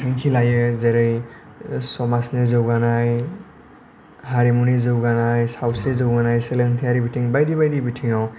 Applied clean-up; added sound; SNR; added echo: none; Bowed string instrument; 16 dB; none.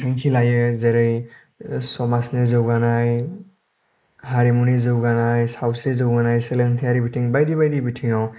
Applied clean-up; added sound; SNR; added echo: neural mask model Resemble Enhance denoiser.